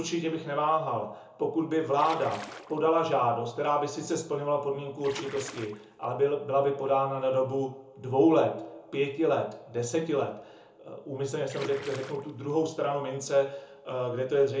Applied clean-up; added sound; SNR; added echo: none; Splash, splatter; 16 dB; reverberation time 0.6 s.